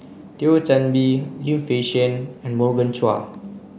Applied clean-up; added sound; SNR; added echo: none; none; none; none.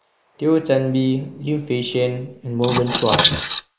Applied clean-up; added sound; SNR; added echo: neural mask model Resemble Enhance denoiser.